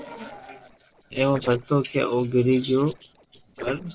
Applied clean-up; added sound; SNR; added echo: neural separator model SepFormer DNS4.